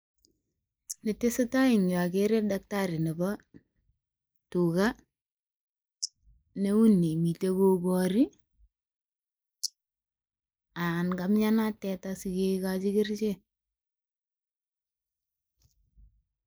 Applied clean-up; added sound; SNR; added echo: neural mask model Resemble Enhance denoiser.